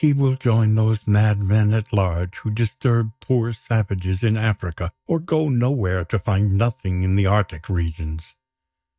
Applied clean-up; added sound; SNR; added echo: neural mask model DeepFilterNet 3.